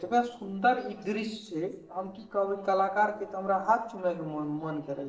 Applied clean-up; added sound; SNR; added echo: neural separator model SepFormer DNS4.